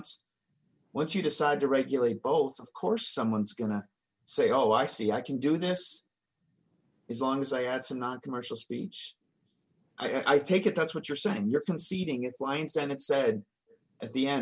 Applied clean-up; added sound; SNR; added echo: none; none; none; none.